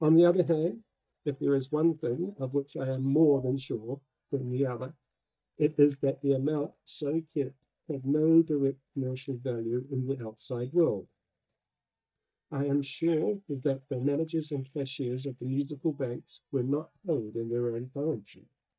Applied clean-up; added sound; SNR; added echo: neural mask model DeepFilterNet 3.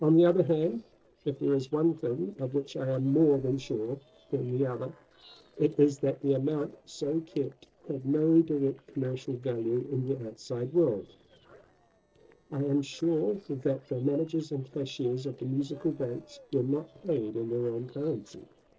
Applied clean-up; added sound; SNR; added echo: neural separator model SepFormer DNS4.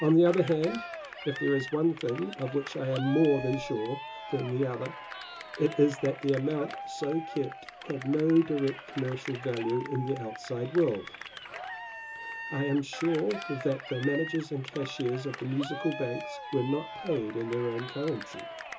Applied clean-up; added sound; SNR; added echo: none; Cheering; 11 dB; reverberation time 0.2 s.